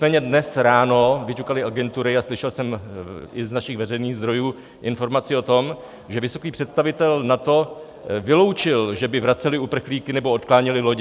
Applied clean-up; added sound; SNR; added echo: none; none; none; none.